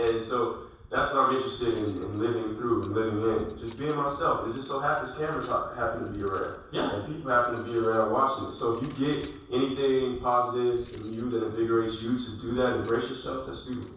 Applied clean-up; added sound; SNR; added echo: none; Cutlery, silverware; 20 dB; reverberation time 0.7 s.